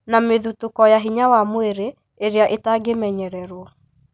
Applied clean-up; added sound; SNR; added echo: none; none; none; none.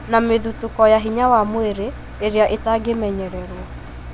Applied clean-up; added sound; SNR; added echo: none; Engine; 13 dB; none.